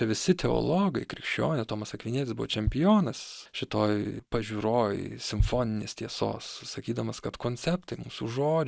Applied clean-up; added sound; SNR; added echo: neural mask model DeepFilterNet 3.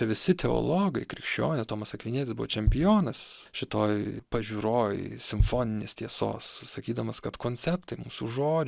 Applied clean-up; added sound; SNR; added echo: none; Bass drum; 5 dB; none.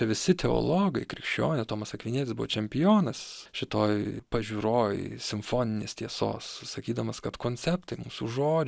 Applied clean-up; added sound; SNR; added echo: none; none; none; none.